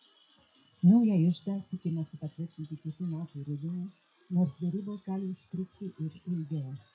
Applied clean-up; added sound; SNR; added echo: classical method WPE with log-MMSE.